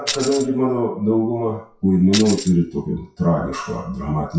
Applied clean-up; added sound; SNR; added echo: classical method WPE with log-MMSE.